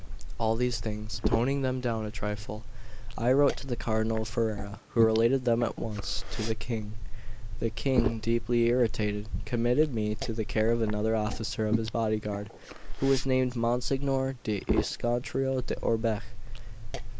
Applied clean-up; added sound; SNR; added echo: neural mask model Resemble Enhance denoiser.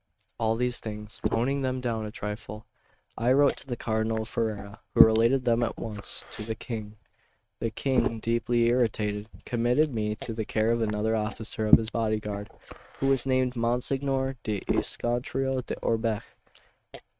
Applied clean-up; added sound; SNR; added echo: neural mask model RNNoise.